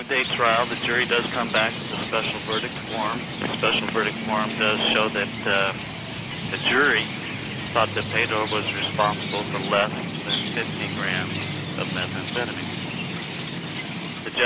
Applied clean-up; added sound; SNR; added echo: none; Chirp, tweet; 1 dB; none.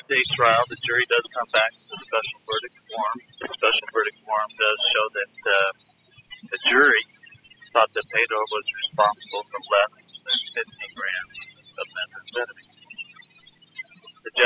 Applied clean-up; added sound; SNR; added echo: classical method spectral subtraction.